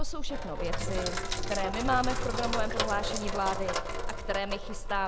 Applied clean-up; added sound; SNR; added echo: none; Sink (filling or washing); -2 dB; none.